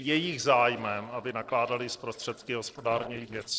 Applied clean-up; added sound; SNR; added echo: neural separator model SepFormer DNS4.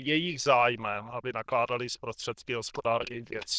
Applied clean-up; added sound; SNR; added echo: neural diffusion model UNIVERSE++.